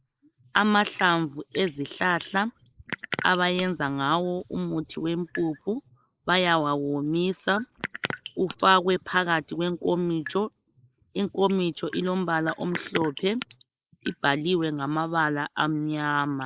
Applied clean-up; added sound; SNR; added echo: neural mask model Resemble Enhance denoiser.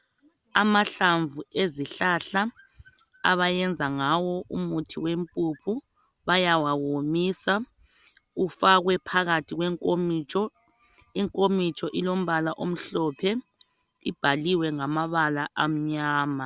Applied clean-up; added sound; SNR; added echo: none; none; none; none.